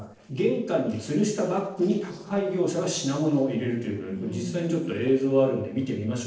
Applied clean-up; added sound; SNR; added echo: neural separator model SepFormer DNS4.